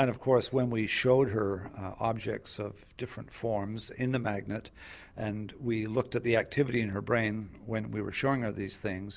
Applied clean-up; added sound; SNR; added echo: none; none; none; none.